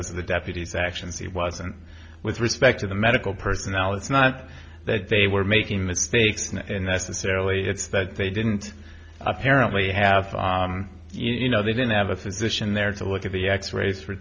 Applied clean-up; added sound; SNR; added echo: none; none; none; none.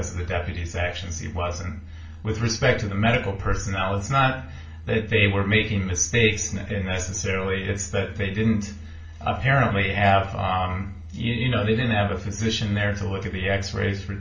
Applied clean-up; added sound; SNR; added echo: none; none; none; reverberation time 0.4 s.